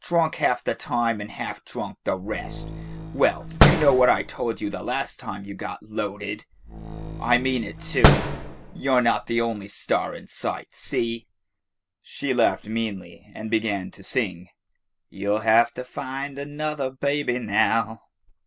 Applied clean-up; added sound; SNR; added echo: none; Slam; 0 dB; none.